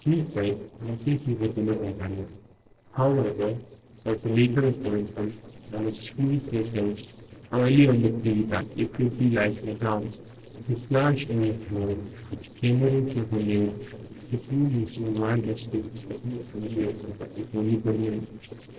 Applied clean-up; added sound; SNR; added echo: neural separator model SepFormer DNS4.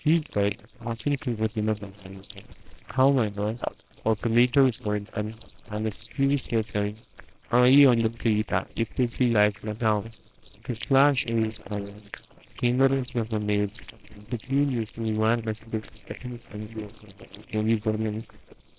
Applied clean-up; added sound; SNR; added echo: neural separator model SepFormer WHAMR!.